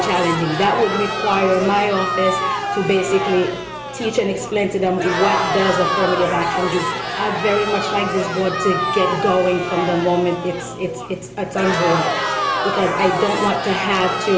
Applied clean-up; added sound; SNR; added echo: none; Crowd; 3 dB; reverberation time 1.6 s.